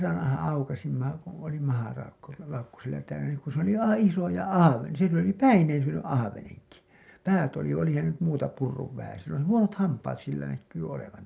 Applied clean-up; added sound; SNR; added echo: none; none; none; none.